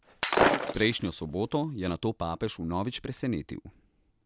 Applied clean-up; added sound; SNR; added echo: none; Shatter; -3 dB; none.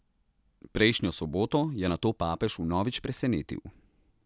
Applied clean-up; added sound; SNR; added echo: none; none; none; none.